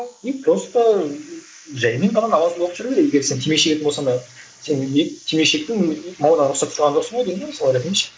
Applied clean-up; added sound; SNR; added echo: neural mask model Resemble Enhance denoiser.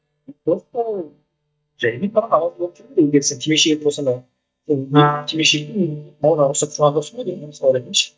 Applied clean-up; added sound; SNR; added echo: neural mask model DeepFilterNet 3.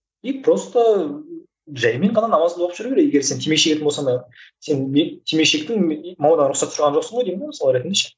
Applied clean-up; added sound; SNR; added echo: none; none; none; none.